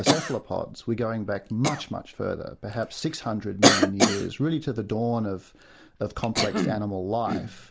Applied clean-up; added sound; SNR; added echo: none; Cough; 0 dB; none.